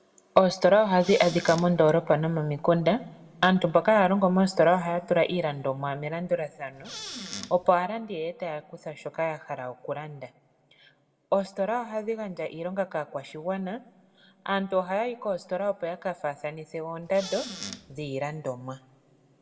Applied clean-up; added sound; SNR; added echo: none; Squeak / Cupboard open or close; 13 dB; reverberation time 1.5 s.